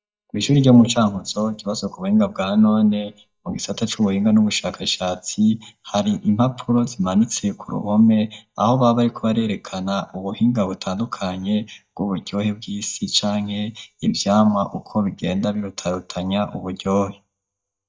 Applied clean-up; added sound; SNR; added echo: neural mask model DeepFilterNet 3.